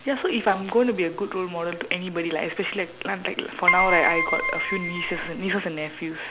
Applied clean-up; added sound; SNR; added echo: none; Keyboard (musical); -1 dB; none.